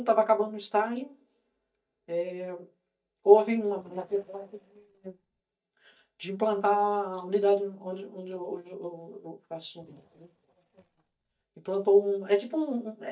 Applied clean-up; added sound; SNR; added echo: neural mask model DeepFilterNet 3.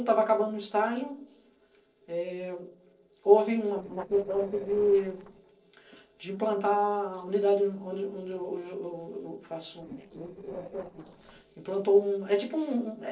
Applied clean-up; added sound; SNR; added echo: neural separator model SepFormer DNS4.